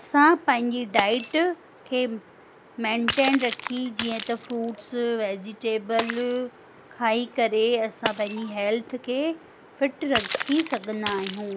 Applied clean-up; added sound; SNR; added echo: none; Shatter; 9 dB; none.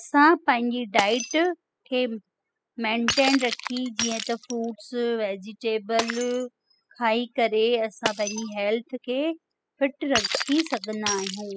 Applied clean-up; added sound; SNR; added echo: classical method spectral subtraction.